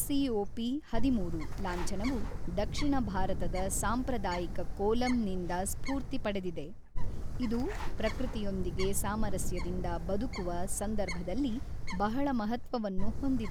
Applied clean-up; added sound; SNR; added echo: none; Bird; -2 dB; none.